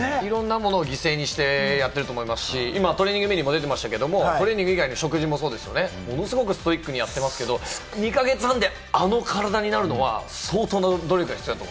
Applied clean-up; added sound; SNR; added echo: none; none; none; none.